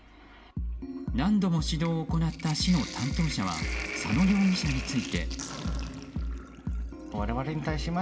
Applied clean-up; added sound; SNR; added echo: none; Sink (filling or washing); 13 dB; reverberation time 0.4 s.